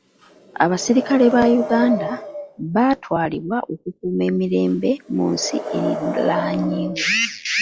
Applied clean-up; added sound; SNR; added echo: classical method log-MMSE.